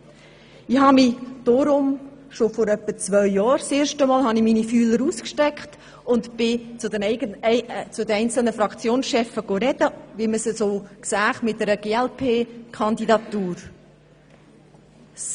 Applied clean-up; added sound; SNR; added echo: none; none; none; none.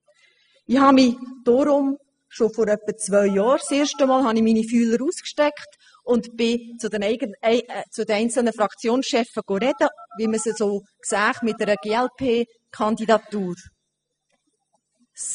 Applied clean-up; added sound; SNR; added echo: classical method spectral subtraction.